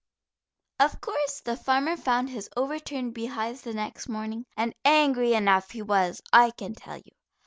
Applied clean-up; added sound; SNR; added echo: none; none; none; none.